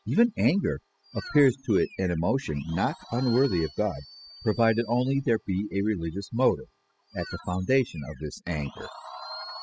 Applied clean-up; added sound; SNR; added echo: classical method spectral subtraction.